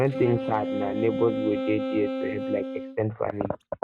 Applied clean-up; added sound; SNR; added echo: neural mask model RNNoise.